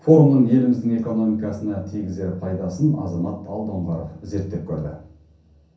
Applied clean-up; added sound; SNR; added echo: none; none; none; reverberation time 0.6 s.